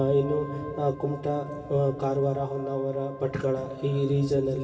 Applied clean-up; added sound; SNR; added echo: none; Wind instrument, woodwind instrument; 19 dB; reverberation time 2.8 s.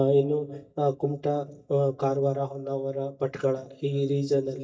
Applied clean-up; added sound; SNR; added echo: neural mask model DeepFilterNet 3.